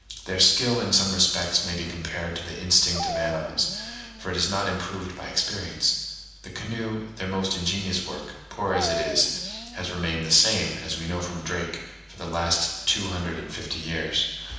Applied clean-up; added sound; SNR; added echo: none; Dog; 9 dB; reverberation time 1.1 s.